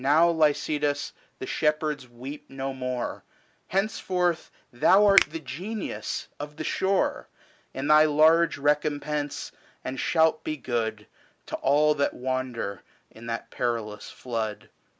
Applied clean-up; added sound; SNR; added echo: none; Finger snapping; 7 dB; none.